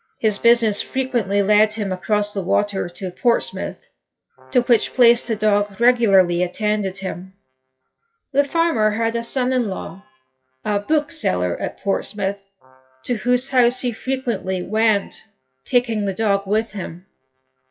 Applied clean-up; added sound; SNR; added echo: classical method WPE with log-MMSE.